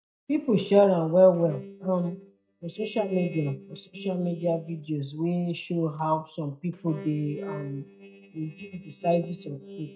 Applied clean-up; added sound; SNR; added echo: neural mask model DeepFilterNet 3.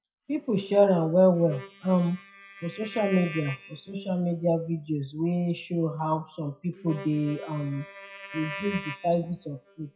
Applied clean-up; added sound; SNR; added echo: classical method WPE with log-MMSE.